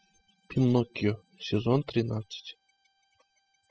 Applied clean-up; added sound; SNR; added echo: classical method spectral subtraction.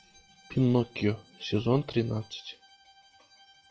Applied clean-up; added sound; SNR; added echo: classical method log-MMSE.